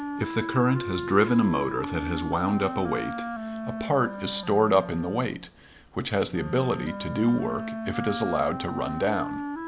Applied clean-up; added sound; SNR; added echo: none; Wind instrument, woodwind instrument; 8 dB; none.